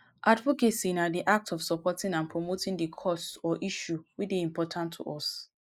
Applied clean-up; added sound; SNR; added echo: neural mask model Resemble Enhance denoiser.